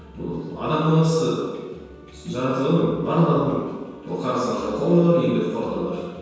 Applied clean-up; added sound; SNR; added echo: none; none; none; reverberation time 1.2 s.